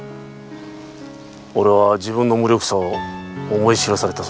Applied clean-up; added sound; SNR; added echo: none; none; none; none.